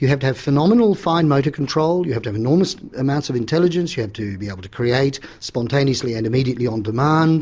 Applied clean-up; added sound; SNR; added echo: none; none; none; none.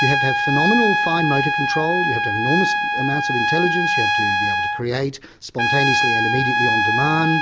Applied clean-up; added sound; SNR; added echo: none; Trumpet; -3 dB; none.